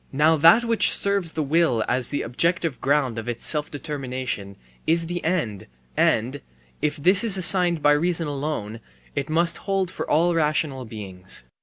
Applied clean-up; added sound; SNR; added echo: none; none; none; none.